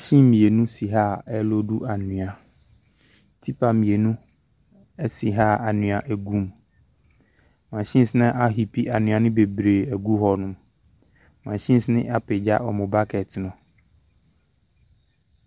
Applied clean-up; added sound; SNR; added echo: none; none; none; none.